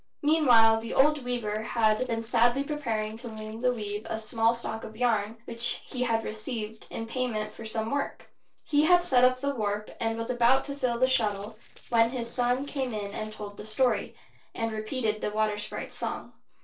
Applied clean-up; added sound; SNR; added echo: neural separator model SepFormer DNS4.